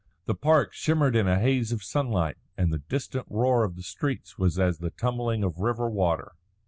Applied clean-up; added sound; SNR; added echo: none; none; none; none.